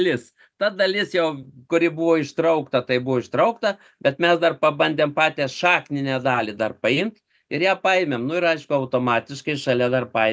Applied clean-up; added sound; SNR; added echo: none; none; none; none.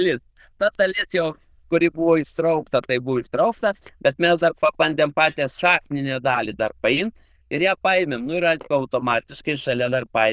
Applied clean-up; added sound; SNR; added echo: neural diffusion model UNIVERSE++.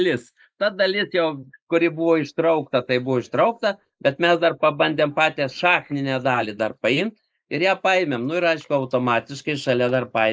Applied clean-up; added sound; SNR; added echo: neural mask model Resemble Enhance denoiser.